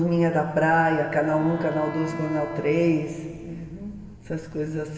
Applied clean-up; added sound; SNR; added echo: none; Wind instrument, woodwind instrument; 14 dB; reverberation time 2.5 s.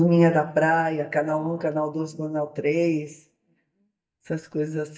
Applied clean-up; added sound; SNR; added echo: neural mask model DeepFilterNet 3.